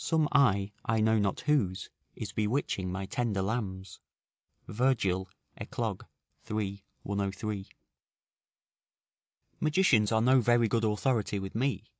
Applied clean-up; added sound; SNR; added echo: none; none; none; none.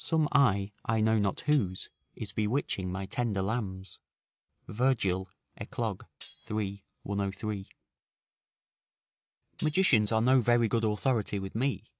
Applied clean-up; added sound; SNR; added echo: neural mask model RNNoise.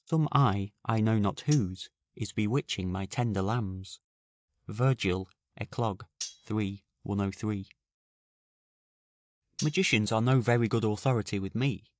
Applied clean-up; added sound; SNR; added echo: neural mask model DeepFilterNet 3.